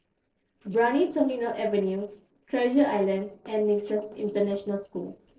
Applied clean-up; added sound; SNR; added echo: neural separator model SepFormer DNS4.